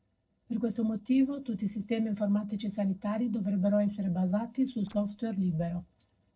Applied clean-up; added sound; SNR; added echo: neural separator model SepFormer DNS4.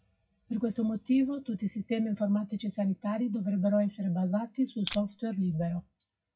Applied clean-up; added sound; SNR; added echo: classical method WPE with log-MMSE.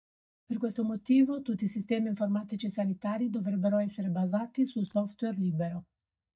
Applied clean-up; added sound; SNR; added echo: neural mask model DeepFilterNet 3.